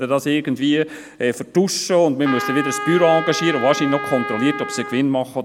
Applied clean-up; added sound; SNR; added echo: none; Trumpet; 8 dB; none.